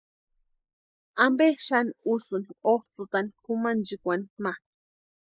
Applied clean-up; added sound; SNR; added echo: neural mask model Resemble Enhance denoiser.